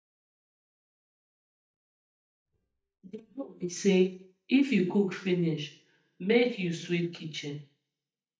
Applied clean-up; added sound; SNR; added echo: neural mask model DeepFilterNet 3.